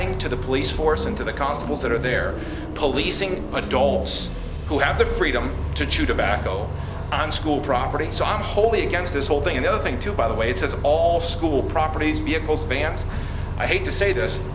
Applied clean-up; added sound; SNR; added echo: none; Bus; 4 dB; none.